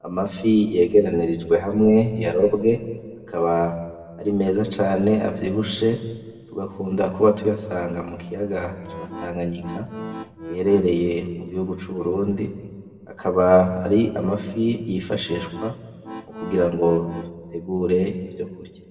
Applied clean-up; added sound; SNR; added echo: none; Accordion; 13 dB; reverberation time 1.6 s.